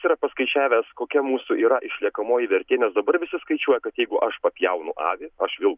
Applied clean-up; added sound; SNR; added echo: none; none; none; none.